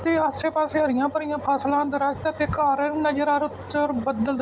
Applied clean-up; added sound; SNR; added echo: none; none; none; none.